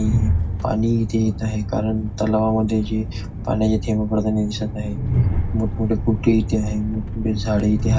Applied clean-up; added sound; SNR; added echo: none; Train; 2 dB; reverberation time 0.4 s.